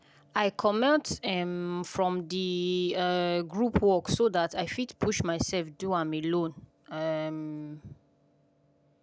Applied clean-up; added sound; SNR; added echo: none; none; none; none.